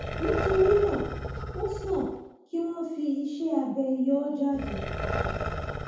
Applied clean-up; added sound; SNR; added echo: none; Growling; 5 dB; reverberation time 0.8 s.